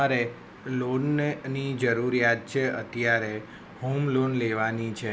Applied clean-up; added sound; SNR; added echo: none; none; none; none.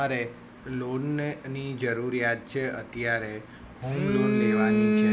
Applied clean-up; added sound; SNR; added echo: none; Telephone; -1 dB; none.